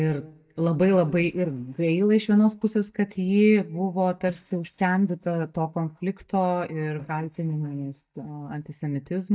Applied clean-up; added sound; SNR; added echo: neural mask model DeepFilterNet 3.